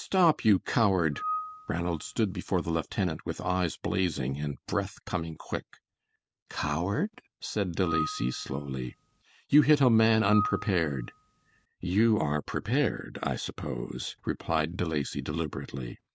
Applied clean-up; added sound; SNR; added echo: none; Screech / Glass; 9 dB; none.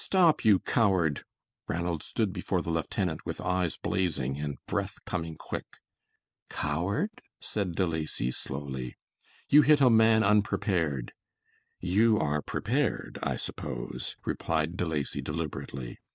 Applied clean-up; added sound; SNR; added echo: none; none; none; none.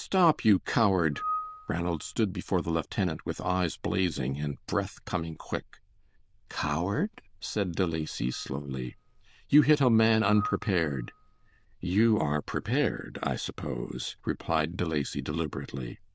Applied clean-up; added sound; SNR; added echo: neural diffusion model UNIVERSE++.